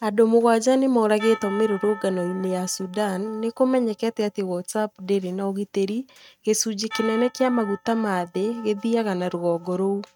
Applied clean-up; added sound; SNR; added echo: neural mask model RNNoise.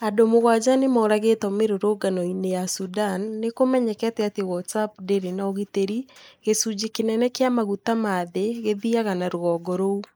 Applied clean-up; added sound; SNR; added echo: neural mask model Resemble Enhance denoiser.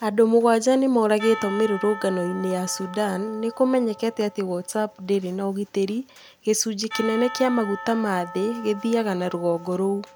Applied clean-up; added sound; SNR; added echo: none; Percussion; 15 dB; none.